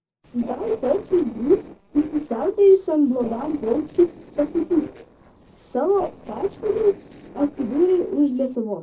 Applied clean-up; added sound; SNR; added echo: neural separator model SepFormer DNS4.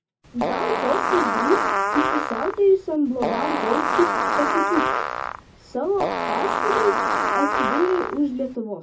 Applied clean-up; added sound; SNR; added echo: none; Fart; -1 dB; reverberation time 0.4 s.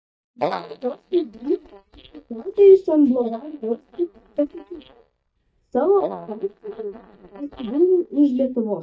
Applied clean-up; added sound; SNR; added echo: neural mask model DeepFilterNet 3.